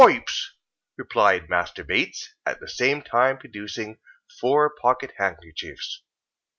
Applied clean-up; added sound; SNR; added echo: none; none; none; none.